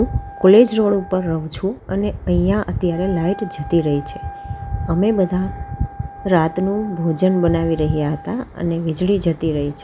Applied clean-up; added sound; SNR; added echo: none; Wind instrument, woodwind instrument; 19 dB; none.